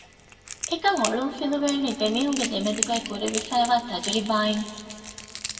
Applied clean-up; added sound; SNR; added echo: none; Crackle; 9 dB; reverberation time 2.0 s.